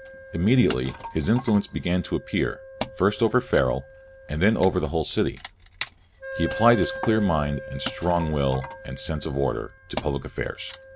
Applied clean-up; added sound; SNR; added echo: none; Wood + Wind instrument, woodwind instrument; 13 dB; none.